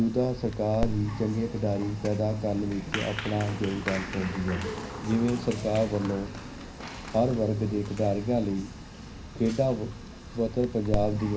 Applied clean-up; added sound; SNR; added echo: none; Applause; 8 dB; reverberation time 0.4 s.